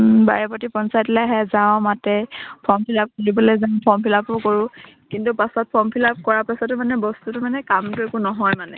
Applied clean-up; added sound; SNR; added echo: none; none; none; none.